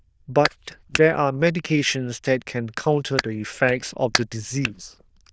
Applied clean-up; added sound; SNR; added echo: neural diffusion model UNIVERSE++.